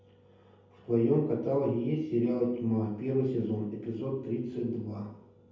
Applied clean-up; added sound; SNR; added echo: none; none; none; reverberation time 0.9 s.